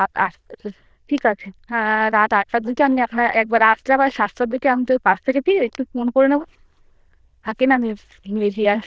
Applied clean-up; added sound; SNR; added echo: neural diffusion model UNIVERSE++.